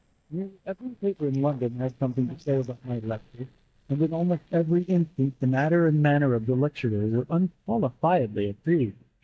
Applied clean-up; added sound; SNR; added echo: neural mask model DeepFilterNet 3.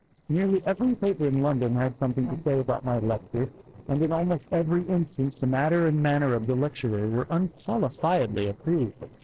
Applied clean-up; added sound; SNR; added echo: neural separator model SepFormer DNS4.